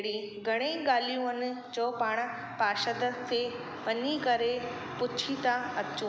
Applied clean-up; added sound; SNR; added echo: none; none; none; none.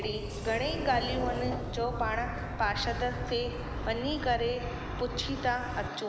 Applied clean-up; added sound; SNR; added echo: none; Sliding door; 4 dB; none.